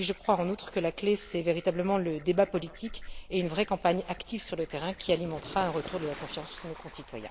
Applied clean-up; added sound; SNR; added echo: none; Fowl; 15 dB; none.